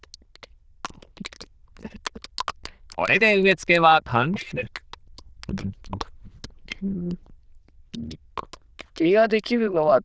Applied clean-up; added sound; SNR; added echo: neural diffusion model UNIVERSE++.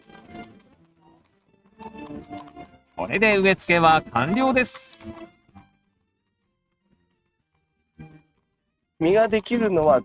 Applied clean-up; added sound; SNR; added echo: neural mask model RNNoise.